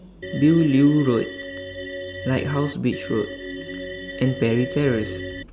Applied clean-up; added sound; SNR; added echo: none; Organ; 10 dB; none.